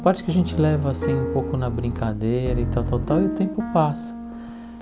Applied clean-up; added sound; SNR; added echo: none; Bowed string instrument + Piano; 5 dB; none.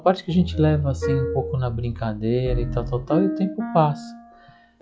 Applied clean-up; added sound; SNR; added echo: classical method log-MMSE.